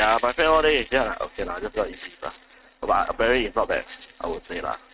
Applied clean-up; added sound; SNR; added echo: neural mask model RNNoise.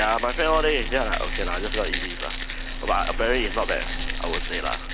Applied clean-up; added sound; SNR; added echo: none; Rattle; 2 dB; none.